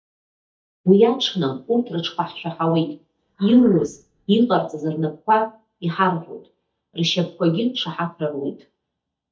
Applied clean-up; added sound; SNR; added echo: neural mask model DeepFilterNet 3.